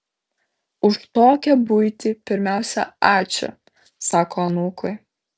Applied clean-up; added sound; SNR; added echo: none; none; none; none.